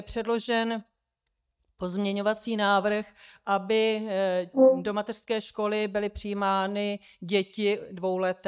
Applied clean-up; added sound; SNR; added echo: neural mask model DeepFilterNet 3.